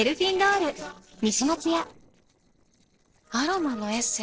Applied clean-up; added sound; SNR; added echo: neural separator model SepFormer DNS4.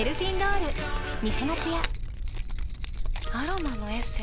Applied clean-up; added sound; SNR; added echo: none; Keys jangling; -3 dB; none.